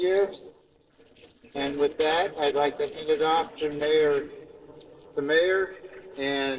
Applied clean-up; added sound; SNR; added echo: neural separator model SepFormer DNS4.